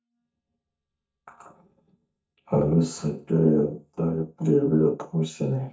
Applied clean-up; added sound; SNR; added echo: neural mask model DeepFilterNet 3.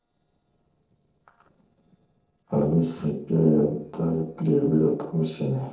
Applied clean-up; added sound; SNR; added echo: neural separator model SepFormer DNS4.